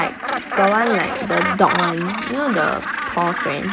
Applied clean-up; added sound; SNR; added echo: none; Gull, seagull; 3 dB; none.